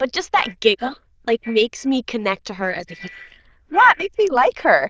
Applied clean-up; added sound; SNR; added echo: neural diffusion model UNIVERSE++.